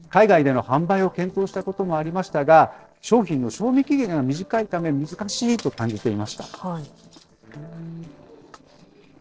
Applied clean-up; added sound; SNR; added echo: neural separator model SepFormer DNS4.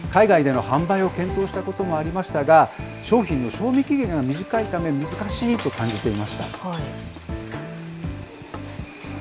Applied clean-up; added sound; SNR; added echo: none; Shatter; 20 dB; none.